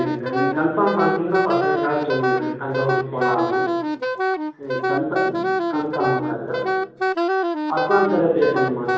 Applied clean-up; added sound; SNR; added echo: none; Wind instrument, woodwind instrument; -1 dB; reverberation time 1.0 s.